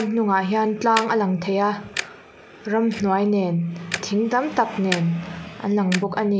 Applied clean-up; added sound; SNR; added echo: none; Tick-tock; 14 dB; none.